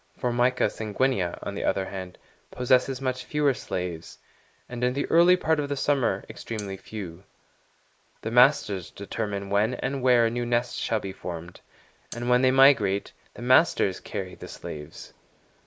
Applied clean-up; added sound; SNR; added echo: neural mask model Resemble Enhance denoiser.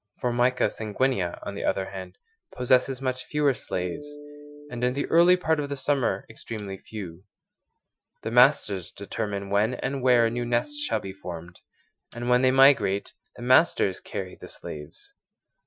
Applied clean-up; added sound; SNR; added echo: classical method Wiener filter.